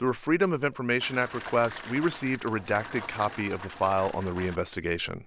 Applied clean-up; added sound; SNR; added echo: none; Rain; 14 dB; none.